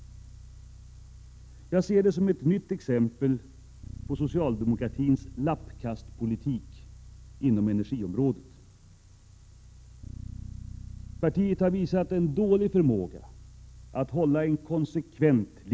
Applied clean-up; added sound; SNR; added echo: none; Bass guitar; 17 dB; none.